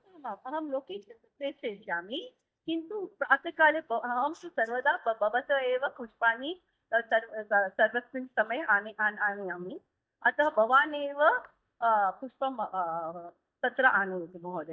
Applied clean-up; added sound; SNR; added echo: neural mask model DeepFilterNet 3.